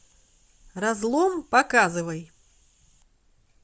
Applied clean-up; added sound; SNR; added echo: none; none; none; none.